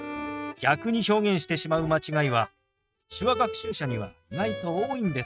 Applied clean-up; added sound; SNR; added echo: neural mask model RNNoise.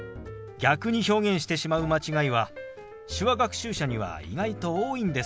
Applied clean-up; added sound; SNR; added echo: none; none; none; none.